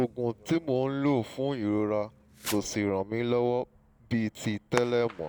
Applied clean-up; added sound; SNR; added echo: none; Fireworks; 16 dB; none.